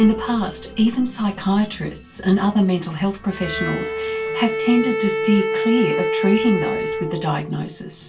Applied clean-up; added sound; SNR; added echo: none; Bowed string instrument; 5 dB; reverberation time 0.2 s.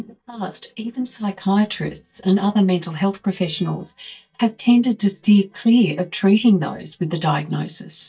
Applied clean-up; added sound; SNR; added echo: neural mask model DeepFilterNet 3.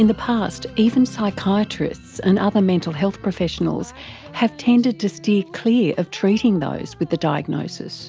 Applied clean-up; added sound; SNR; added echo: none; none; none; none.